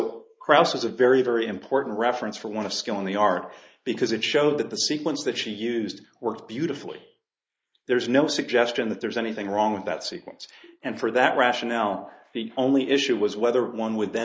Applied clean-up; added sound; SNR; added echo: neural mask model Resemble Enhance denoiser.